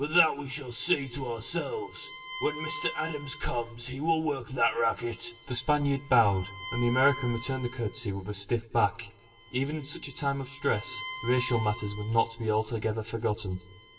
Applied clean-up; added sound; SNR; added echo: none; Bowed string instrument; 13 dB; reverberation time 0.8 s.